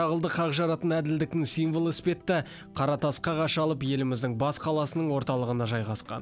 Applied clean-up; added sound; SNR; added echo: none; none; none; none.